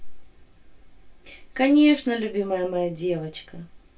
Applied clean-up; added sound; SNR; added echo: none; none; none; reverberation time 0.2 s.